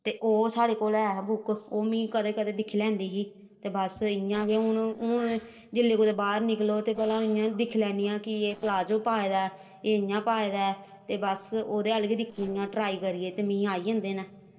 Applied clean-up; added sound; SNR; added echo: neural separator model SepFormer DNS4.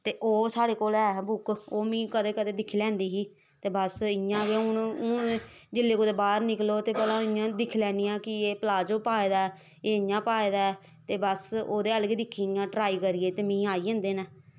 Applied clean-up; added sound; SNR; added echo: none; none; none; none.